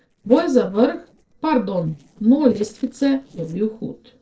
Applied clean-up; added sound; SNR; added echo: neural separator model SepFormer DNS4.